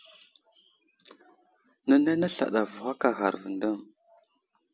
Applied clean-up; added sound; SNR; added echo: none; none; none; none.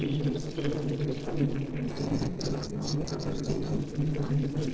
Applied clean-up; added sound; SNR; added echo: neural separator model SepFormer DNS4.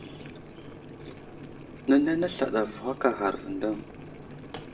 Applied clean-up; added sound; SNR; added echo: none; Boiling; 13 dB; reverberation time 0.4 s.